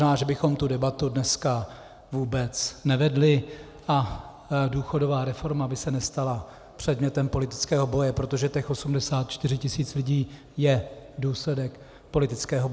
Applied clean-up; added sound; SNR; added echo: none; none; none; none.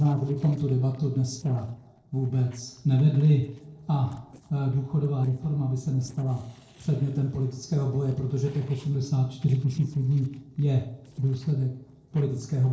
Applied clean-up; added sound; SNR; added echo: neural separator model SepFormer DNS4.